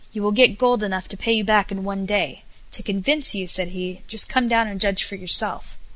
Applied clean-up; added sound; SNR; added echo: none; none; none; none.